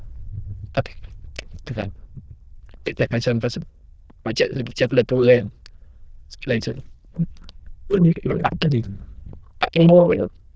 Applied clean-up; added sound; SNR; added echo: neural diffusion model UNIVERSE++.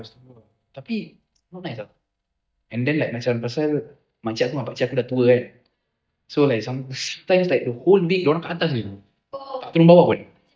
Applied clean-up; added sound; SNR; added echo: neural mask model DeepFilterNet 3.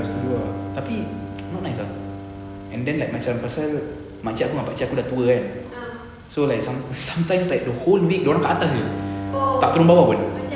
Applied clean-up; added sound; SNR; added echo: none; Bowed string instrument; 11 dB; none.